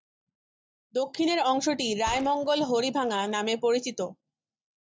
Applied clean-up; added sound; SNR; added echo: neural mask model DeepFilterNet 3.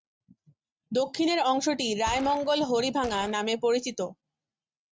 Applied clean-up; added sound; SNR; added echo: neural mask model RNNoise.